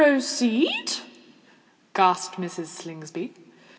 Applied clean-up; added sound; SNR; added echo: none; none; none; none.